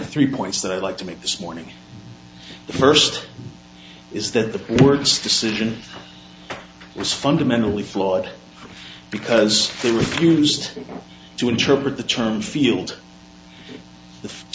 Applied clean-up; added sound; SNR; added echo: none; none; none; none.